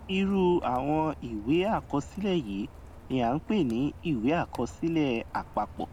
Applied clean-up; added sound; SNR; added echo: none; Rain; 17 dB; none.